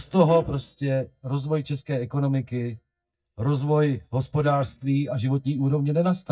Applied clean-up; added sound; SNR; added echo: neural mask model DeepFilterNet 3.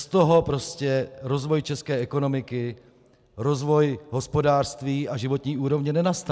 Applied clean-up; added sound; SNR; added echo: none; none; none; none.